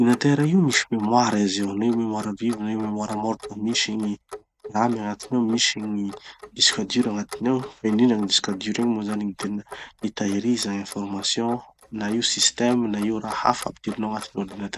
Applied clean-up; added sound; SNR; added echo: neural mask model RNNoise.